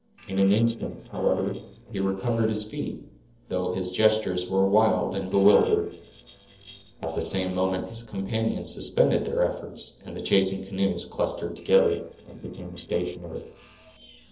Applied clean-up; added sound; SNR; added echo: neural separator model SepFormer DNS4.